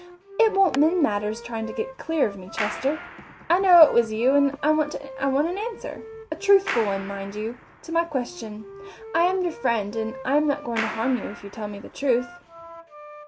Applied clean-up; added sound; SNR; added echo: none; Wind instrument, woodwind instrument + Clapping; 14 dB; none.